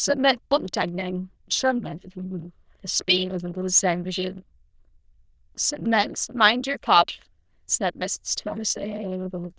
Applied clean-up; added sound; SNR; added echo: neural diffusion model UNIVERSE++.